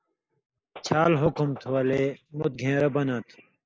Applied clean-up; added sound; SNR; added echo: neural mask model Resemble Enhance denoiser.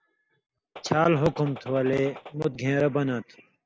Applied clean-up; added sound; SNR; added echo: none; Gunshot, gunfire; 16 dB; none.